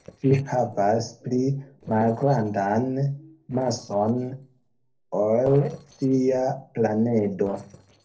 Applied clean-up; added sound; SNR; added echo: neural separator model SepFormer DNS4.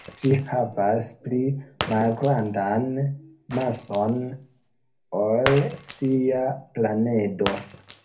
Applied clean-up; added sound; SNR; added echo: none; Shatter; 10 dB; reverberation time 0.3 s.